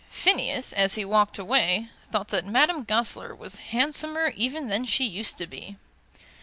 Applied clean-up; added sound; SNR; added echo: none; none; none; none.